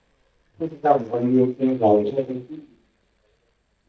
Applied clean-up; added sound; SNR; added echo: neural mask model DeepFilterNet 3.